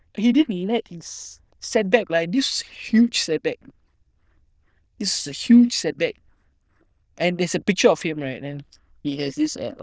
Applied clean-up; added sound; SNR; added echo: neural diffusion model UNIVERSE++.